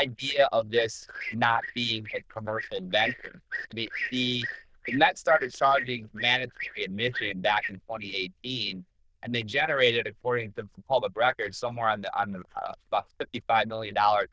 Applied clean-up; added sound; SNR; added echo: neural diffusion model UNIVERSE++.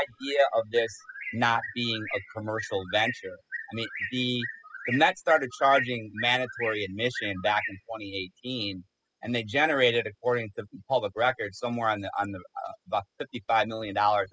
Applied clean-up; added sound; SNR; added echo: classical method spectral subtraction.